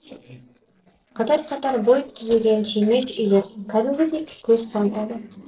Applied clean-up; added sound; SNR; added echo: neural separator model SepFormer DNS4.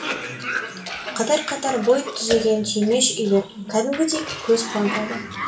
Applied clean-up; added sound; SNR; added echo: none; Cough; 9 dB; reverberation time 0.2 s.